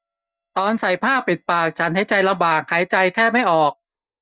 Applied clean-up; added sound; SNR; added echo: neural mask model DeepFilterNet 3.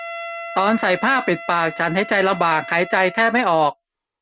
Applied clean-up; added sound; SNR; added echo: none; Wind instrument, woodwind instrument; 14 dB; none.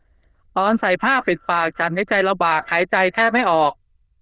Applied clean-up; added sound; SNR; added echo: neural diffusion model UNIVERSE++.